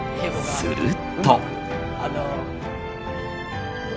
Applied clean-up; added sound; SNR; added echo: none; none; none; none.